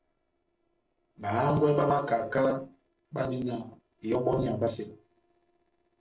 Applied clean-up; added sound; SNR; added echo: neural separator model SepFormer DNS4.